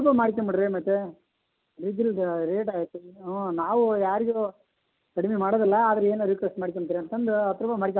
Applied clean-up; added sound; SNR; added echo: none; none; none; none.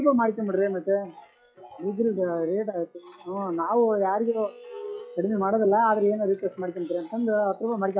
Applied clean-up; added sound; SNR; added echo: classical method log-MMSE.